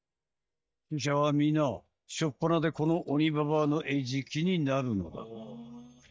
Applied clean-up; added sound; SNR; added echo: neural mask model DeepFilterNet 3.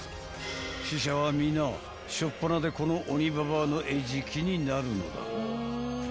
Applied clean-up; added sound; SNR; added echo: none; none; none; none.